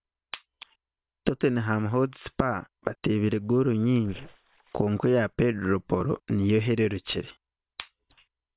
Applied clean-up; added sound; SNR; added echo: neural separator model SepFormer WHAM!.